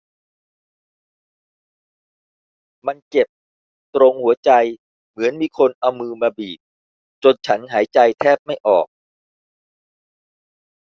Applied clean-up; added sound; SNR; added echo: none; none; none; none.